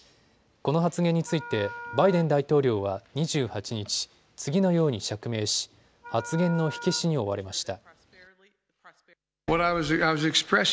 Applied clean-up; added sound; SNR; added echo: none; Wind instrument, woodwind instrument; 16 dB; none.